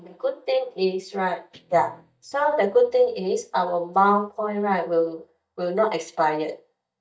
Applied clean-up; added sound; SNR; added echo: neural mask model DeepFilterNet 3.